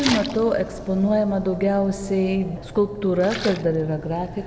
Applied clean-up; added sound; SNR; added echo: none; Splash, splatter; 13 dB; none.